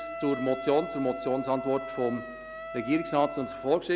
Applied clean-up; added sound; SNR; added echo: none; Wind instrument, woodwind instrument; 9 dB; none.